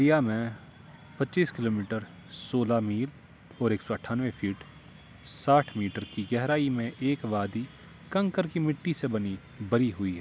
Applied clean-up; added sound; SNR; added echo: none; none; none; none.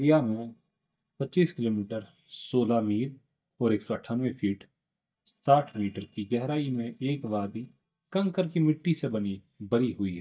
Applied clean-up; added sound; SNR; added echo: neural mask model DeepFilterNet 3.